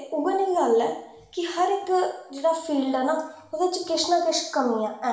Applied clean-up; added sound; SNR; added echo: none; none; none; reverberation time 0.7 s.